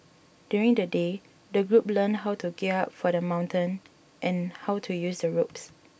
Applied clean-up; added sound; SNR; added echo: none; none; none; none.